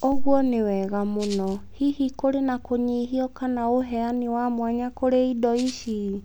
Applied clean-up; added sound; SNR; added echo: none; Rattle (instrument); 19 dB; none.